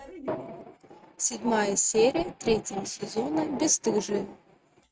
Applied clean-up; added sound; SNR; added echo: neural mask model RNNoise.